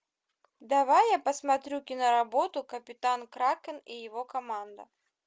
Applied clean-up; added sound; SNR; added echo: none; none; none; none.